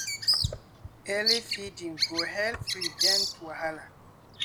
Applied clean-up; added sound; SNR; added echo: none; Bird vocalization, bird call, bird song; -5 dB; none.